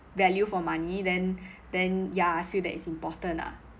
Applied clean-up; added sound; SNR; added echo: none; none; none; none.